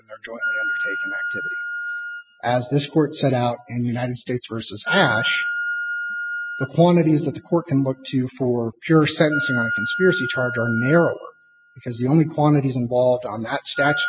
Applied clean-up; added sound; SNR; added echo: classical method spectral subtraction.